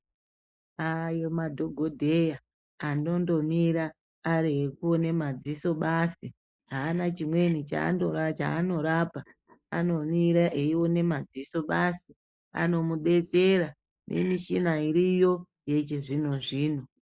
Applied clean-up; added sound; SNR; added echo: neural mask model Resemble Enhance denoiser.